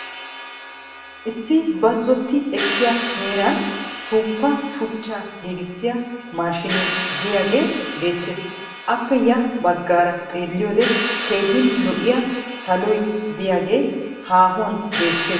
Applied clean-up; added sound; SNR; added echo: none; Crash cymbal; 9 dB; reverberation time 1.1 s.